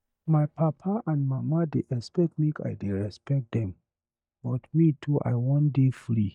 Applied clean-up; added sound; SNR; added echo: neural mask model DeepFilterNet 3.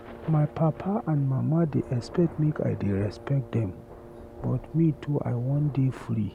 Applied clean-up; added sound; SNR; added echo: none; Brass instrument + Thunder / Rain; 17 dB; none.